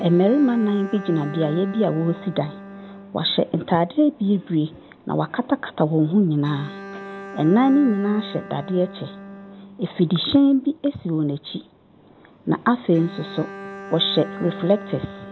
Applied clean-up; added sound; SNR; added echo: none; Bowed string instrument; 16 dB; none.